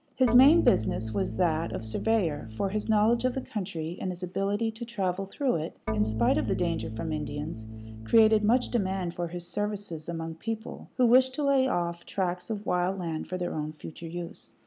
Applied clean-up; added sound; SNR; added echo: none; Organ; 6 dB; none.